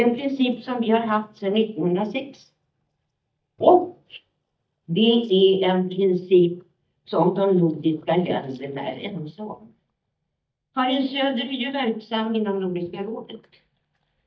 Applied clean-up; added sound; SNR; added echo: neural mask model DeepFilterNet 3.